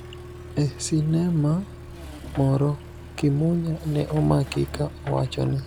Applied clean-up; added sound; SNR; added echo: none; Accelerating, revving, vroom; 14 dB; none.